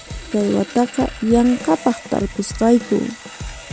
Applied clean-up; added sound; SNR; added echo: none; Drum / Drum kit + Sawing; 13 dB; none.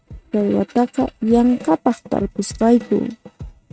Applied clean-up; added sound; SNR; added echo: neural mask model RNNoise.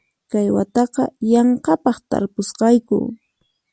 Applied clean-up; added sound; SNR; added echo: none; none; none; none.